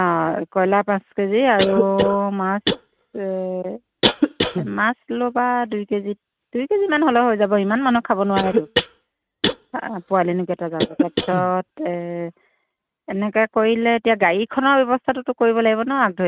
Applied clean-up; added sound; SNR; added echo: neural mask model RNNoise.